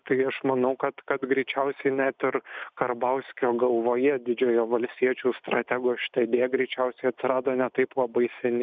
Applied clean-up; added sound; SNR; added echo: neural mask model Resemble Enhance denoiser.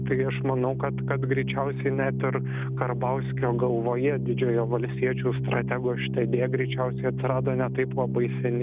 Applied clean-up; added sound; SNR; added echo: none; Organ; 1 dB; none.